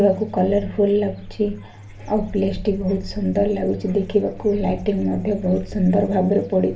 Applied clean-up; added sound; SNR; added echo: none; Bird / Dog; 15 dB; reverberation time 0.3 s.